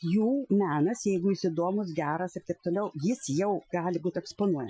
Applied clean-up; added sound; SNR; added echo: classical method Wiener filter.